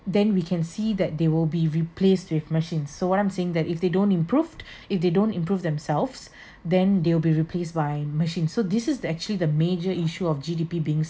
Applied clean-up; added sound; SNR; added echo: none; none; none; none.